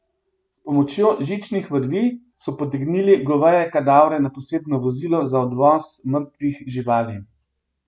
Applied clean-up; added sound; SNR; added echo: none; none; none; none.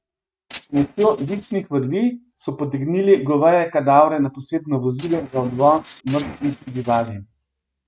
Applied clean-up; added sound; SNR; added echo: neural mask model RNNoise.